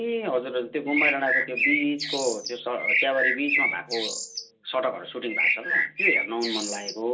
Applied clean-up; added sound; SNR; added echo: none; Bird; -3 dB; reverberation time 0.2 s.